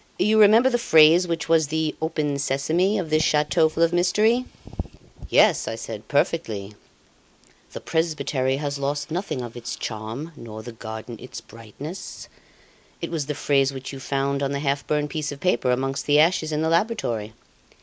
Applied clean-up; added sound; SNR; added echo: neural mask model Resemble Enhance denoiser.